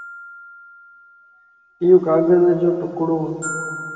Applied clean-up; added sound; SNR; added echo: none; Glockenspiel; 15 dB; reverberation time 2.3 s.